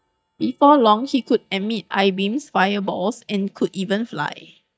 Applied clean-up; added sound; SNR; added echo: neural mask model DeepFilterNet 3.